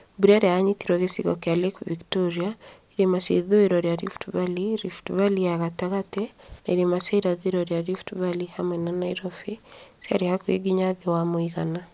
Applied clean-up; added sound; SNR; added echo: none; none; none; none.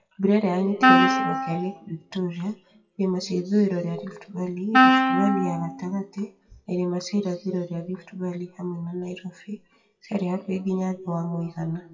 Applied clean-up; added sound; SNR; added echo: classical method WPE with log-MMSE.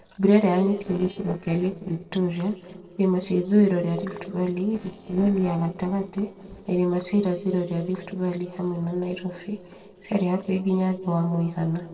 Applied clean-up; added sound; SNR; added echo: neural separator model SepFormer DNS4.